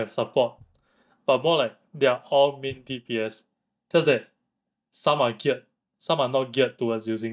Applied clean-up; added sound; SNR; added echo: neural mask model DeepFilterNet 3.